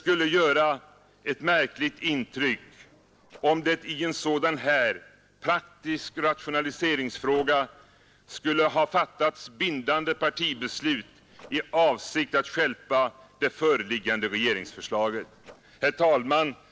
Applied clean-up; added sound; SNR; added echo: neural separator model SepFormer DNS4.